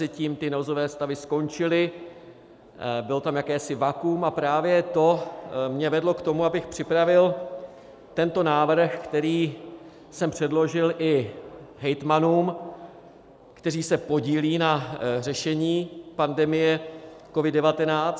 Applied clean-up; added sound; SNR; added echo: none; none; none; none.